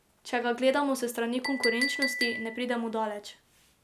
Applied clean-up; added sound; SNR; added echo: none; Chink, clink; 6 dB; none.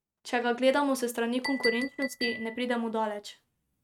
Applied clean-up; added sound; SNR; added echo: neural mask model RNNoise.